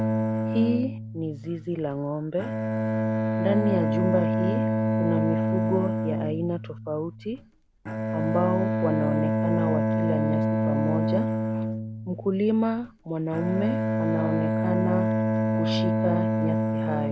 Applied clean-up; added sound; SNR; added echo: none; Bowed string instrument; -3 dB; none.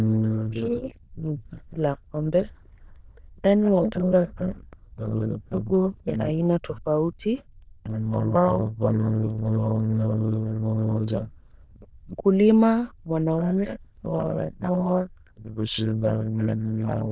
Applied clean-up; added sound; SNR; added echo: neural diffusion model UNIVERSE++.